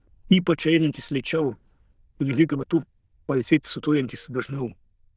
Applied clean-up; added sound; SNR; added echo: neural diffusion model UNIVERSE++.